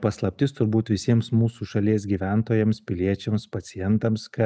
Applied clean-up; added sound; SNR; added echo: none; none; none; none.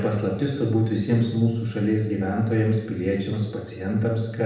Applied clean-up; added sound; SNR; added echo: none; none; none; reverberation time 0.9 s.